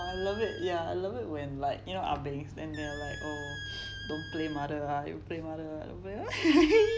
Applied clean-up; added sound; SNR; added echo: none; Squeak; 15 dB; none.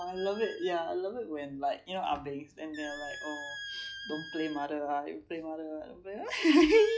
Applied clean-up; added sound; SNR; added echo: classical method log-MMSE.